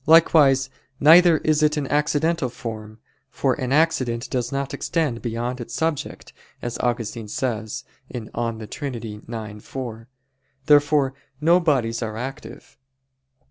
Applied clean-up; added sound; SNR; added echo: none; none; none; none.